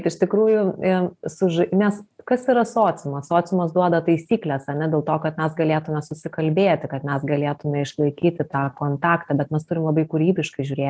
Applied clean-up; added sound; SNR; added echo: none; none; none; none.